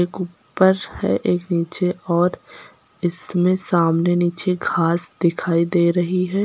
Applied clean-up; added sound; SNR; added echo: none; none; none; none.